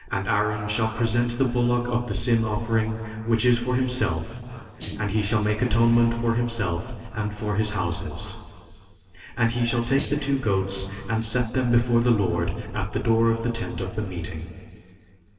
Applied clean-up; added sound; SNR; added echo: neural separator model SepFormer DNS4.